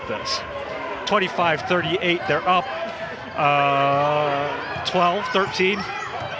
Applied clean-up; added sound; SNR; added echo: none; none; none; none.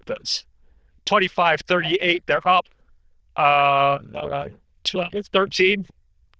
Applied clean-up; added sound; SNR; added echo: neural diffusion model UNIVERSE++.